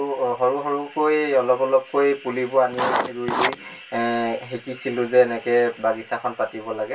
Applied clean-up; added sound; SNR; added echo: none; Writing; 3 dB; reverberation time 0.2 s.